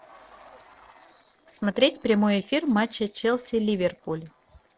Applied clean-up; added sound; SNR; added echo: neural separator model SepFormer DNS4.